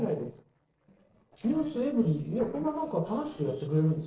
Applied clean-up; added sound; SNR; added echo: neural separator model SepFormer DNS4.